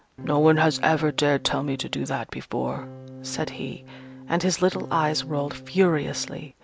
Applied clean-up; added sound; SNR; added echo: none; Electric guitar / Strum; 16 dB; none.